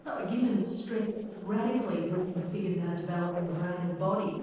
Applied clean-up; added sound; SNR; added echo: neural separator model SepFormer DNS4.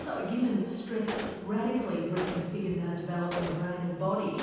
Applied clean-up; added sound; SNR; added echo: none; Gunshot, gunfire; 10 dB; reverberation time 1.2 s.